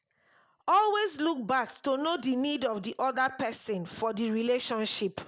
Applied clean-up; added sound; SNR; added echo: none; none; none; none.